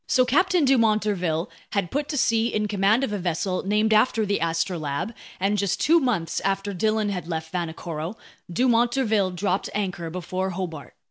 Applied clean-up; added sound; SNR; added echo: none; none; none; none.